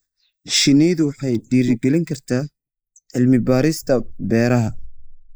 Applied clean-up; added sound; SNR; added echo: neural mask model Resemble Enhance denoiser.